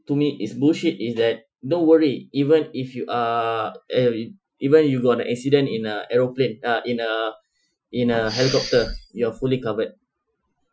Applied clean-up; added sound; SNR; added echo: classical method Wiener filter.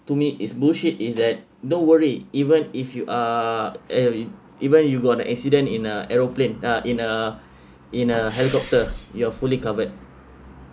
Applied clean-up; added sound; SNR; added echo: none; Respiratory sounds; 10 dB; none.